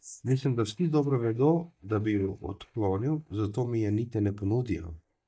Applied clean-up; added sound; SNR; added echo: neural mask model DeepFilterNet 3.